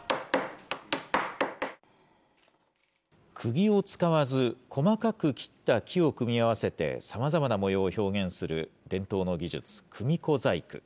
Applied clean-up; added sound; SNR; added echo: none; none; none; none.